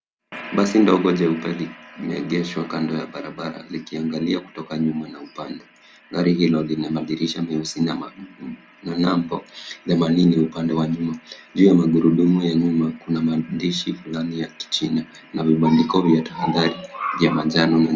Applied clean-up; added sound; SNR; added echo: none; none; none; none.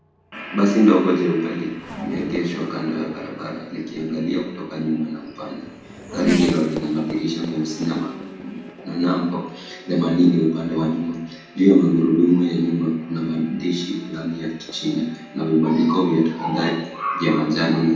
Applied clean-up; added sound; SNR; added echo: none; Race car, auto racing / Accelerating, revving, vroom; 16 dB; reverberation time 0.8 s.